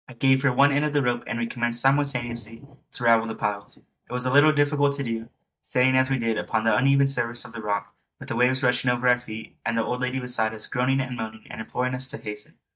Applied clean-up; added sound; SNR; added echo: neural mask model DeepFilterNet 3.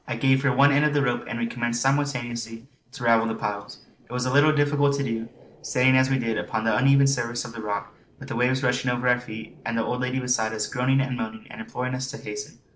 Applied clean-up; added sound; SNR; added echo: neural separator model SepFormer DNS4.